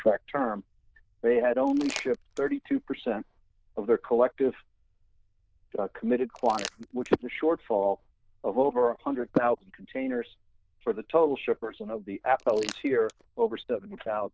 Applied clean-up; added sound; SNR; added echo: neural diffusion model UNIVERSE++.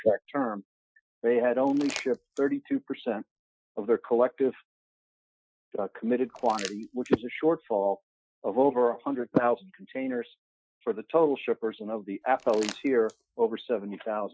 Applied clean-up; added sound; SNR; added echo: classical method Wiener filter.